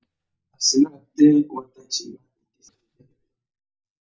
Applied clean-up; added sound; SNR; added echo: neural mask model DeepFilterNet 3.